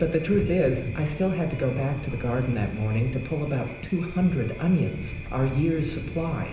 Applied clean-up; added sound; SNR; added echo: none; Thunder; 10 dB; reverberation time 0.9 s.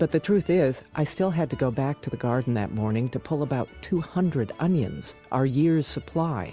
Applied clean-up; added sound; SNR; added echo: none; none; none; none.